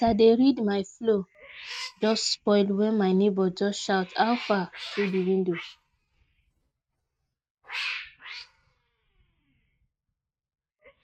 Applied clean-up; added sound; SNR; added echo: neural mask model RNNoise.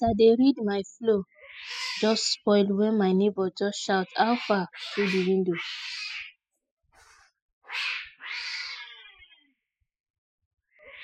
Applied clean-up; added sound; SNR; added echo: classical method spectral subtraction.